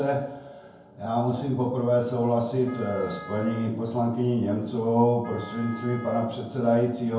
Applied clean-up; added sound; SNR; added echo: none; Wind instrument, woodwind instrument; 18 dB; reverberation time 0.9 s.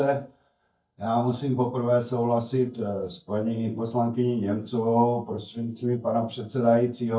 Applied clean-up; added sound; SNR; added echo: neural mask model DeepFilterNet 3.